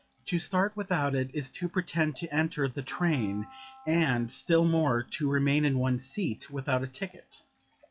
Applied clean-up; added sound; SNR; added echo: classical method log-MMSE.